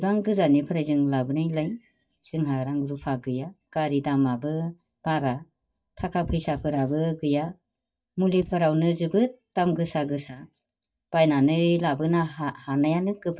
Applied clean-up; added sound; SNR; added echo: neural mask model DeepFilterNet 3.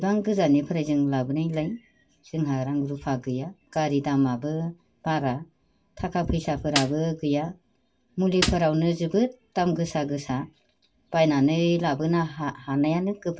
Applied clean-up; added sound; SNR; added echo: none; Snare drum; 5 dB; reverberation time 0.1 s.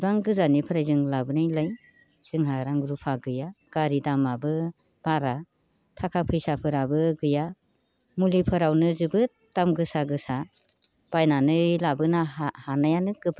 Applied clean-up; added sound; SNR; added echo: none; none; none; none.